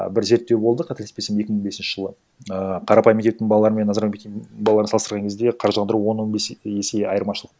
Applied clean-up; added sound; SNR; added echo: none; none; none; none.